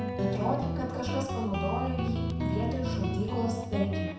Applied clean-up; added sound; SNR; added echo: none; Guitar; -2 dB; reverberation time 0.7 s.